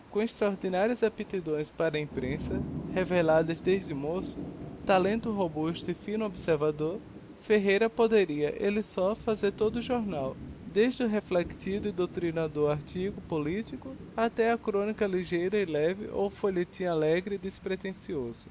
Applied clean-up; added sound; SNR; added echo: none; Thunder / Rain; 14 dB; none.